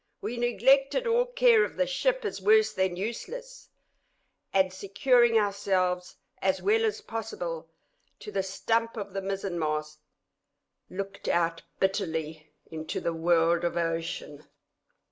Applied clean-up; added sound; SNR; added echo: none; none; none; none.